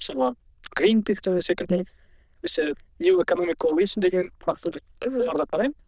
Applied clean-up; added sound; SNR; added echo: neural diffusion model UNIVERSE++.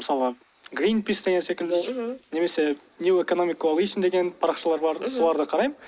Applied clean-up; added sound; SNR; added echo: neural mask model Resemble Enhance denoiser.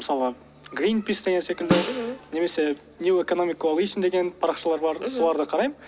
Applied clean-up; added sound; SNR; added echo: none; Snare drum; 6 dB; none.